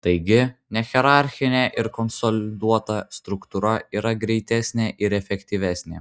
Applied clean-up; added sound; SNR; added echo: neural mask model DeepFilterNet 3.